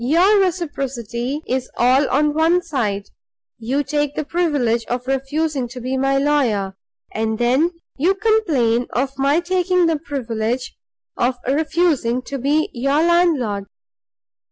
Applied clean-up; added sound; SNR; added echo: none; none; none; none.